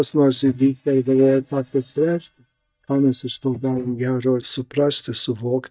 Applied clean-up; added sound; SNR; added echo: neural mask model DeepFilterNet 3.